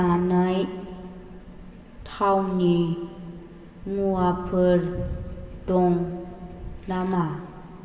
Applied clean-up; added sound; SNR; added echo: none; none; none; reverberation time 2.8 s.